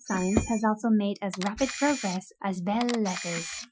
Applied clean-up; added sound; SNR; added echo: classical method Wiener filter.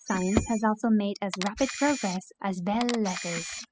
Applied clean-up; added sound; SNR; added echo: classical method spectral subtraction.